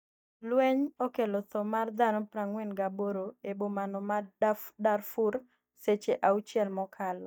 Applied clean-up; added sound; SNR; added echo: neural mask model DeepFilterNet 3.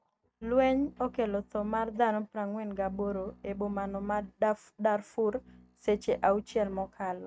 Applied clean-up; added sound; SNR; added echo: neural mask model RNNoise.